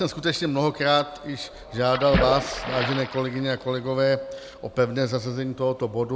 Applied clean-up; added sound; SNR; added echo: none; Splash, splatter; 5 dB; none.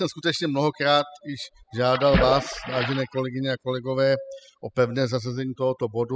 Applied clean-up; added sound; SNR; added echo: classical method spectral subtraction.